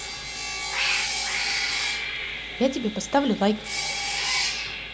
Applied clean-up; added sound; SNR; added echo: none; Cat + Sawing; -1 dB; none.